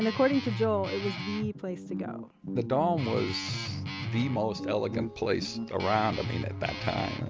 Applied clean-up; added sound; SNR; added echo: none; Guitar; 6 dB; none.